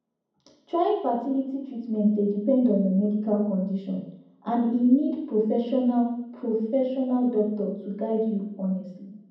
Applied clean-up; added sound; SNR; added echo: none; none; none; reverberation time 1.2 s.